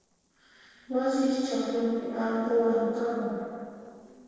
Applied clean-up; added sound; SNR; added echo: neural separator model SepFormer DNS4.